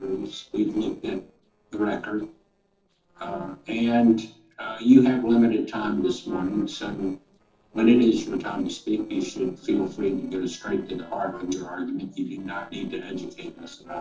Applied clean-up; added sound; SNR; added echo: neural separator model SepFormer DNS4.